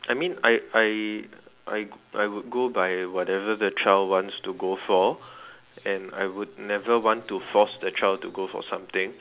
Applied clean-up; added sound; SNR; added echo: none; none; none; none.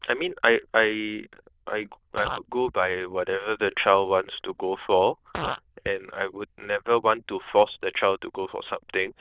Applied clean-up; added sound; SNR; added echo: neural diffusion model UNIVERSE++.